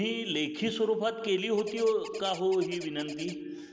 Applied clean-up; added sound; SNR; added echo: none; Bird; 16 dB; none.